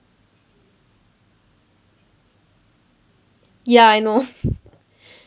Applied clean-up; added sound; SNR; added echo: none; none; none; none.